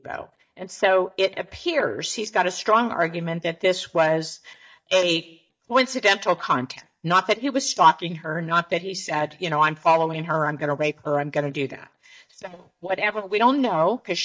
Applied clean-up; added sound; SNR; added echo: neural mask model DeepFilterNet 3.